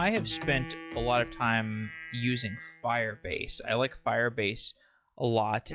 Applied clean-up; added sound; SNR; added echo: classical method log-MMSE.